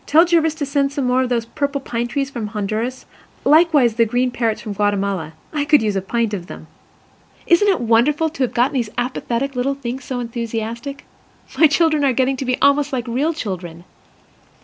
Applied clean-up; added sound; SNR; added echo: none; none; none; none.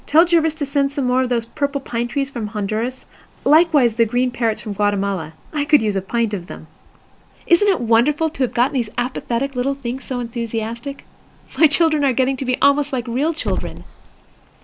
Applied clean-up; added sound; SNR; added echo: none; Growling / Hiss; 16 dB; none.